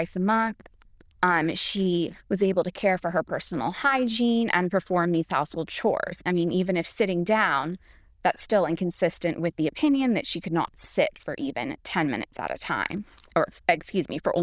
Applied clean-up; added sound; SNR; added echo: neural diffusion model UNIVERSE++.